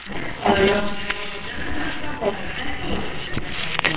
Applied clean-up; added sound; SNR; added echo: neural separator model SepFormer WHAMR!.